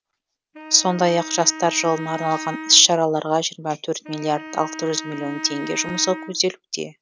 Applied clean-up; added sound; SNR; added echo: none; Wind instrument, woodwind instrument; 13 dB; none.